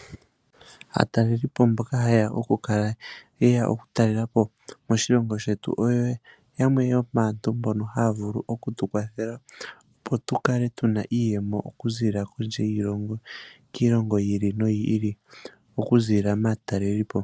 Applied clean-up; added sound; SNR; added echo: none; none; none; none.